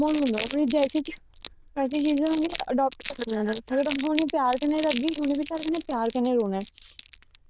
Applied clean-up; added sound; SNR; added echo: neural diffusion model UNIVERSE++.